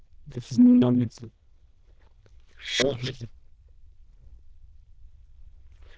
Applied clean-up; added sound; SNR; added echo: neural diffusion model UNIVERSE++.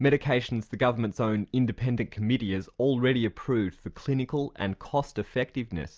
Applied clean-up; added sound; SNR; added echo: none; none; none; none.